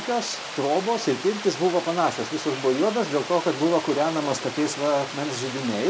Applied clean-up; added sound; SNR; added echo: none; Water; 10 dB; none.